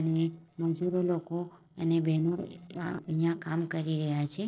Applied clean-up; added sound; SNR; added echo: neural separator model SepFormer DNS4.